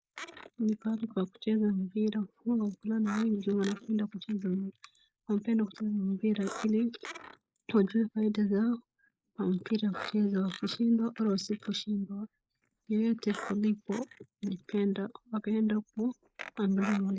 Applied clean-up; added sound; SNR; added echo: neural mask model Resemble Enhance denoiser.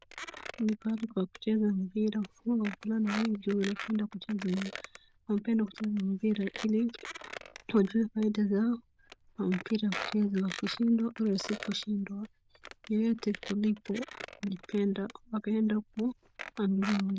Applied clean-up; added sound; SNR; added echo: neural diffusion model UNIVERSE++.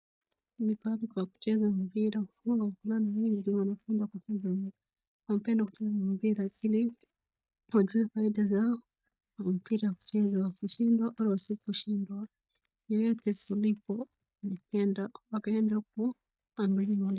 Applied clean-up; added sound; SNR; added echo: neural mask model DeepFilterNet 3.